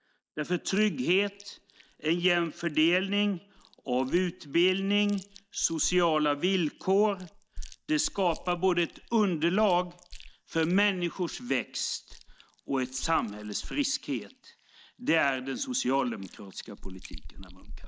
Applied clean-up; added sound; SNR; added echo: neural mask model DeepFilterNet 3.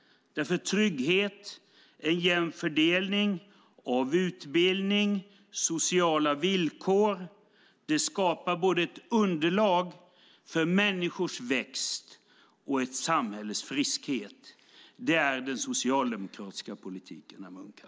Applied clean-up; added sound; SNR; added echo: none; none; none; none.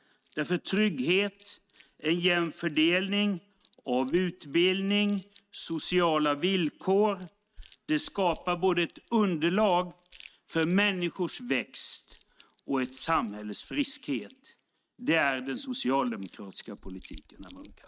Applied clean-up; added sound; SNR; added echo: neural mask model RNNoise.